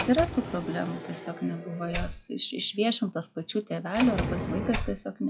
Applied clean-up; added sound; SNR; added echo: classical method log-MMSE.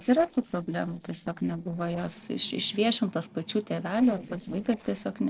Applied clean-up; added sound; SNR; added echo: neural separator model SepFormer DNS4.